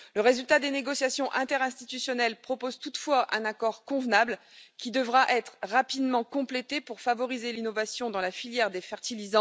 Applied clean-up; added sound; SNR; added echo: none; none; none; none.